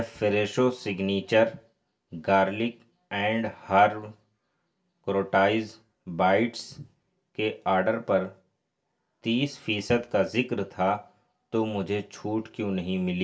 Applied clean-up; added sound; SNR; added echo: none; none; none; reverberation time 0.2 s.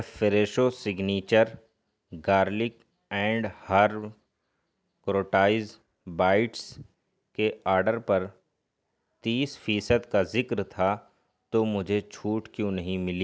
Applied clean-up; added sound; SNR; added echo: none; none; none; none.